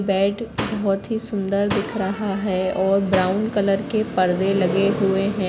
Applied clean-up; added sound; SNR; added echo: none; Slam; 11 dB; none.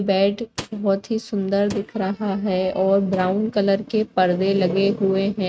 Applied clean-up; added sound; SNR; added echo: neural mask model RNNoise.